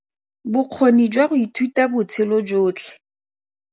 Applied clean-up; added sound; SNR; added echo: none; none; none; none.